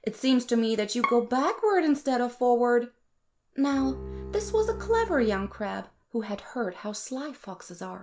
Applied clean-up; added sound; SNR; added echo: none; Bowed string instrument + Bowed string instrument; 11 dB; none.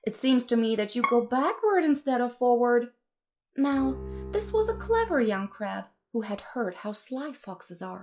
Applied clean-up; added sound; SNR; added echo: classical method log-MMSE.